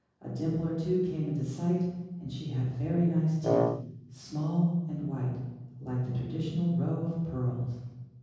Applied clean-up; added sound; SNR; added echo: none; Wind instrument, woodwind instrument; -2 dB; reverberation time 1.3 s.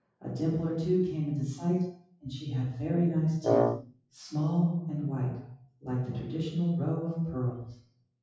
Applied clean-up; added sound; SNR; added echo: classical method WPE with log-MMSE.